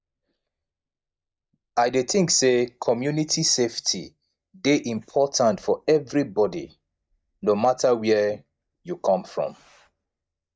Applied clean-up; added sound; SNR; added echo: neural mask model DeepFilterNet 3.